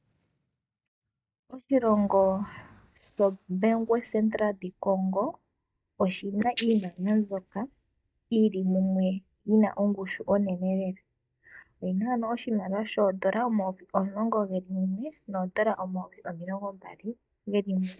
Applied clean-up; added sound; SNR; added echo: neural mask model DeepFilterNet 3.